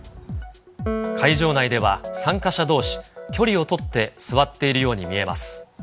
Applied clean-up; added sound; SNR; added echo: none; Piano; 12 dB; none.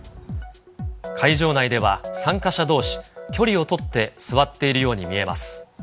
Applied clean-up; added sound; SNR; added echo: none; none; none; none.